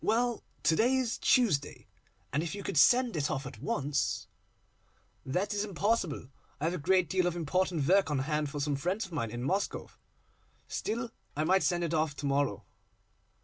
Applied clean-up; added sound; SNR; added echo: none; none; none; none.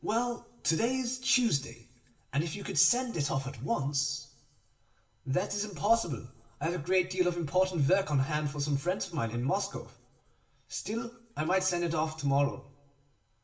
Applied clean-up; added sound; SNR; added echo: none; none; none; reverberation time 0.6 s.